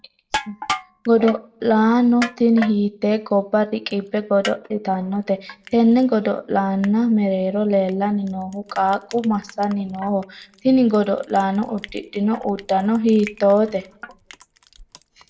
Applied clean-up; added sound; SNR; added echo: none; Crushing; 17 dB; reverberation time 0.3 s.